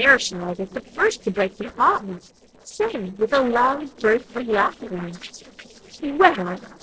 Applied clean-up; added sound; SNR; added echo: neural separator model SepFormer DNS4.